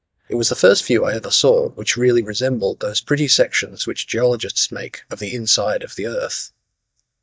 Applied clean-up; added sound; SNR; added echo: neural mask model DeepFilterNet 3.